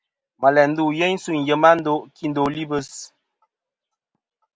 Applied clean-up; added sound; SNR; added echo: none; none; none; none.